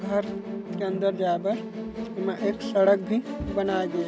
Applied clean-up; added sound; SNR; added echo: none; Musical instrument; 7 dB; none.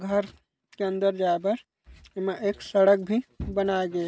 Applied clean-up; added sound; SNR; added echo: none; none; none; none.